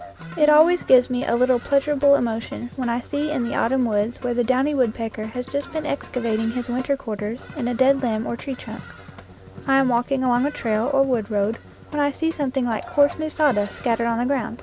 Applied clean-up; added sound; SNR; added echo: none; Musical instrument + Bird vocalization, bird call, bird song; 17 dB; none.